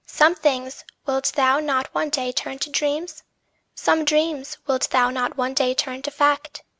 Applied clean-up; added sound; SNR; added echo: none; none; none; none.